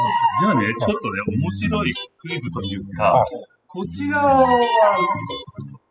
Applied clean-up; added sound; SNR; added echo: classical method spectral subtraction.